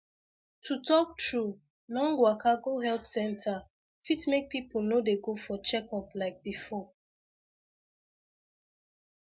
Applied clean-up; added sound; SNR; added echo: none; none; none; none.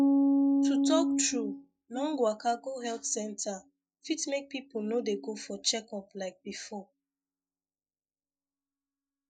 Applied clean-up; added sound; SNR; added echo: neural mask model DeepFilterNet 3.